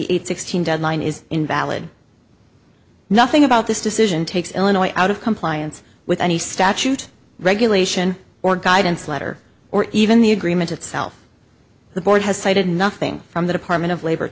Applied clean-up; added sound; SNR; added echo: none; none; none; none.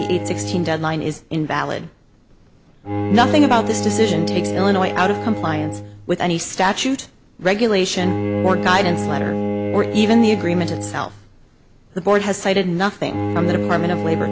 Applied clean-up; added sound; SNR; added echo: none; Bowed string instrument; 5 dB; none.